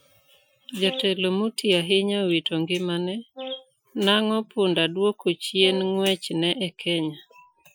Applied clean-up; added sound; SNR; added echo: classical method Wiener filter.